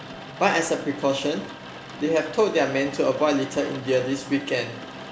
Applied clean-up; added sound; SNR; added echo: none; Rain; 14 dB; none.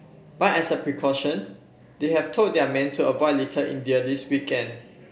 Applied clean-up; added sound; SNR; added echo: none; none; none; none.